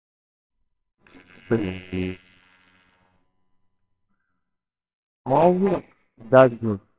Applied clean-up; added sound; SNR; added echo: neural separator model SepFormer WHAMR!.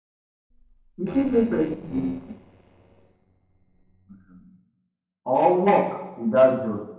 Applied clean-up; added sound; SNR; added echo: neural separator model SepFormer DNS4.